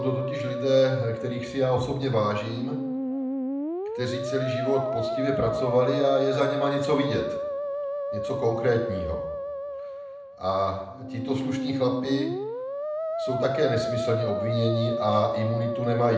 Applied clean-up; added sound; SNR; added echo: none; Musical instrument; 3 dB; reverberation time 0.7 s.